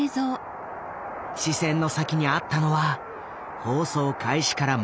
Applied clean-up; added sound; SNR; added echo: none; none; none; none.